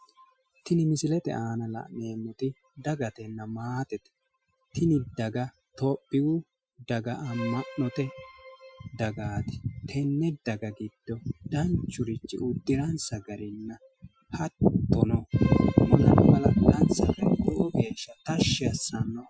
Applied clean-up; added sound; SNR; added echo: classical method Wiener filter.